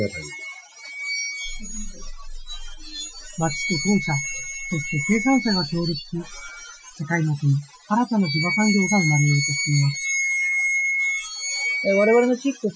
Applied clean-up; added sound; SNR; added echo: classical method Wiener filter.